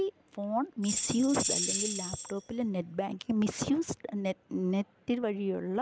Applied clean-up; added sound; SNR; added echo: none; Tambourine; 2 dB; none.